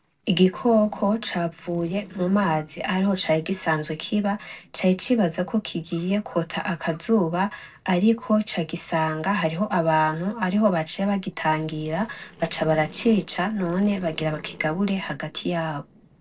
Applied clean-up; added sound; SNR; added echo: neural separator model SepFormer DNS4.